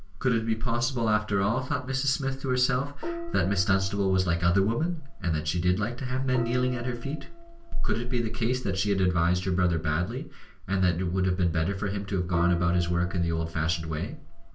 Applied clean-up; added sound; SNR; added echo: none; Gong; 11 dB; reverberation time 0.3 s.